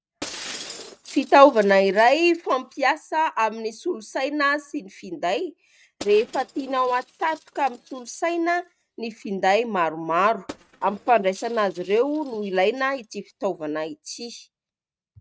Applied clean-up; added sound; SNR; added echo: neural mask model RNNoise.